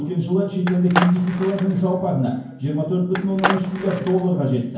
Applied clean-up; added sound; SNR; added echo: none; Skateboard; 6 dB; reverberation time 0.9 s.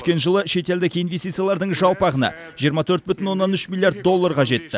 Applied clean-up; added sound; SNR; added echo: none; none; none; none.